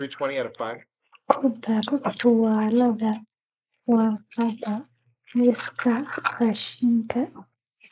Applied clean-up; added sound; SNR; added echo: neural mask model Resemble Enhance denoiser.